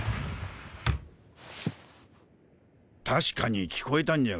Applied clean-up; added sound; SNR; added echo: none; none; none; none.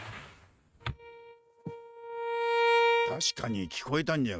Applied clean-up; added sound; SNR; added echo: neural mask model RNNoise.